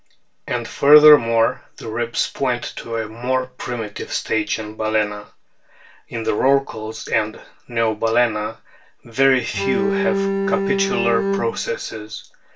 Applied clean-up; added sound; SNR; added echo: none; Bowed string instrument; 1 dB; reverberation time 0.2 s.